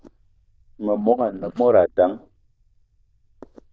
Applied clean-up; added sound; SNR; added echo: neural diffusion model UNIVERSE++.